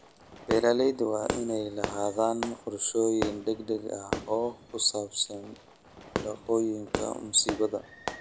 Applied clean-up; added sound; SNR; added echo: none; Fireworks; 9 dB; none.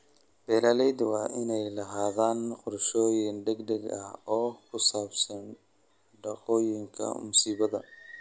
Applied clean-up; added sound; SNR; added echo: none; none; none; none.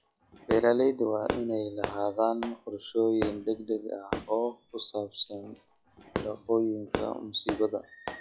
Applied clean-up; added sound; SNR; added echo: classical method log-MMSE.